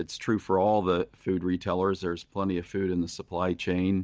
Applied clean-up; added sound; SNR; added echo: none; none; none; none.